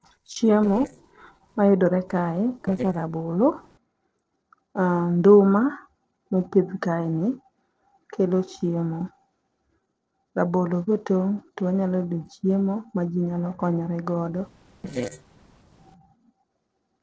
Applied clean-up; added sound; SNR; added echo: neural separator model SepFormer DNS4.